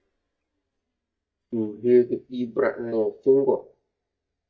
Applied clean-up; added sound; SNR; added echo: neural mask model DeepFilterNet 3.